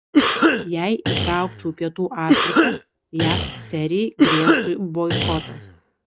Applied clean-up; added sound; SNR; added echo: none; Cough; -4 dB; none.